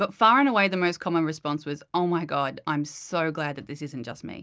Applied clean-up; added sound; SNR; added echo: none; none; none; none.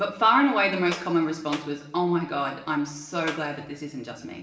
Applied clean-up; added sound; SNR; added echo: none; Clapping; 14 dB; reverberation time 1.0 s.